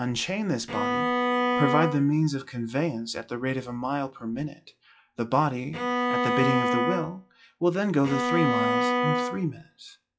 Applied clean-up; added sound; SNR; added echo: classical method log-MMSE.